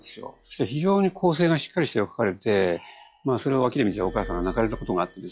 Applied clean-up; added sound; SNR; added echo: classical method log-MMSE.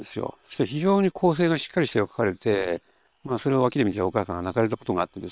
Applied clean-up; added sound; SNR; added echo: neural separator model SepFormer WHAM!.